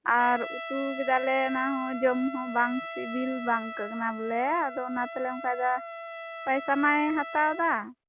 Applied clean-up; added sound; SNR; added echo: none; Trumpet; 11 dB; none.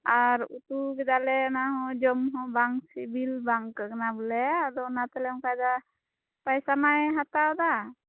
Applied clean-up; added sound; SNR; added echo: none; none; none; none.